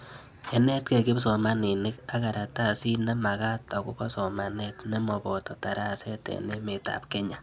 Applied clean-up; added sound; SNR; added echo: none; none; none; none.